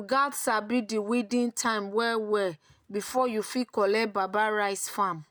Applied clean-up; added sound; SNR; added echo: none; none; none; none.